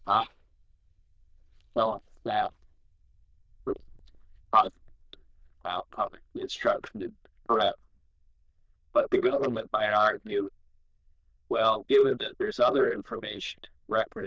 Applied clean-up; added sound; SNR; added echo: neural diffusion model UNIVERSE++.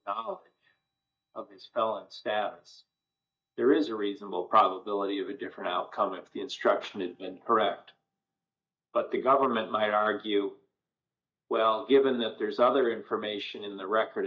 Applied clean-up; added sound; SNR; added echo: neural mask model DeepFilterNet 3.